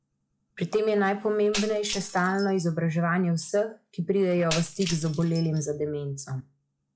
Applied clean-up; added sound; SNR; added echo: classical method log-MMSE.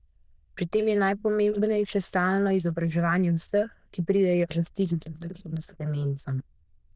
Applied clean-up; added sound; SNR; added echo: neural diffusion model UNIVERSE++.